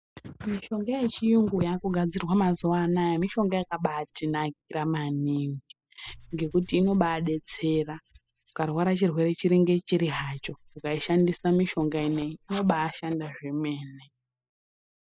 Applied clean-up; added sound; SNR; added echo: classical method spectral subtraction.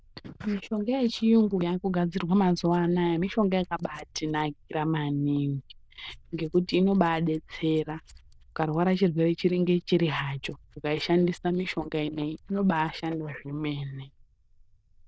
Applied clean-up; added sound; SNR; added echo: neural diffusion model UNIVERSE++.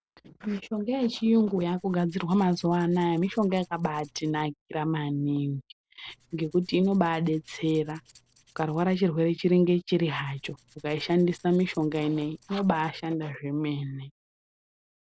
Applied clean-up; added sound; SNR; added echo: neural separator model SepFormer DNS4.